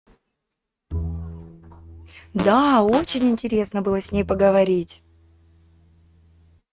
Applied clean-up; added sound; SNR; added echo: neural mask model RNNoise.